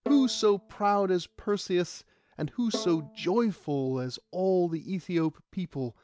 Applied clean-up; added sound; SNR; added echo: none; Bowed string instrument; 16 dB; none.